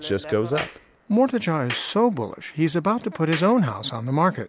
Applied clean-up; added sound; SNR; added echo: none; Clapping; 15 dB; none.